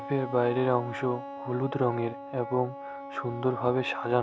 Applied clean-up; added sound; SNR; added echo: none; Wind instrument, woodwind instrument; 10 dB; none.